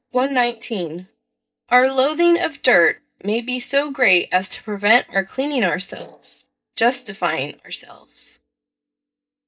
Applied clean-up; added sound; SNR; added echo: neural mask model DeepFilterNet 3.